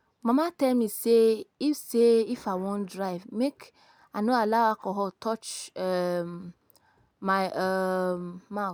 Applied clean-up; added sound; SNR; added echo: none; none; none; none.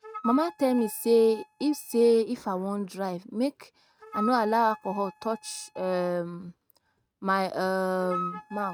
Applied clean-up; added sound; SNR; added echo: neural mask model RNNoise.